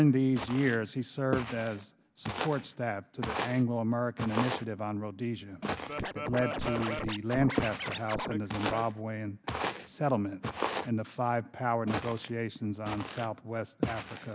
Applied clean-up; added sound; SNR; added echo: none; Walk, footsteps + Scratching (performance technique); 6 dB; none.